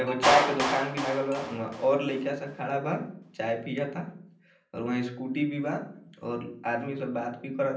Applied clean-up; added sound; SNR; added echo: none; Clapping; 5 dB; reverberation time 0.6 s.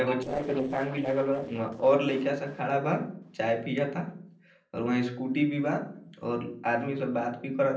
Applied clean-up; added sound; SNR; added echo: neural separator model SepFormer DNS4.